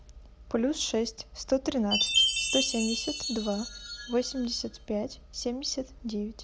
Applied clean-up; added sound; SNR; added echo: none; Chime; 3 dB; none.